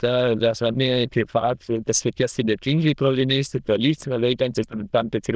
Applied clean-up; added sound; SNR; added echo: neural diffusion model UNIVERSE++.